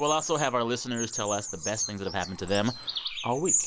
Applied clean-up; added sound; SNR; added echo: none; Bird vocalization, bird call, bird song; 4 dB; none.